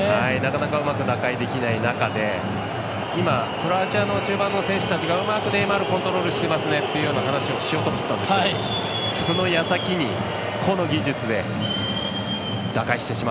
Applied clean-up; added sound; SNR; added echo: none; none; none; none.